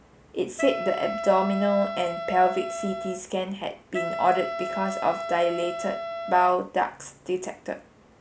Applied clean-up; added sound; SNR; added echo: none; Wind instrument, woodwind instrument; 6 dB; none.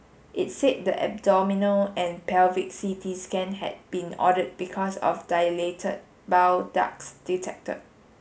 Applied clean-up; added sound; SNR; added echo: none; none; none; none.